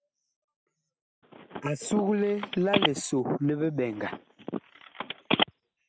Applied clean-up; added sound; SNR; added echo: none; Telephone; 2 dB; none.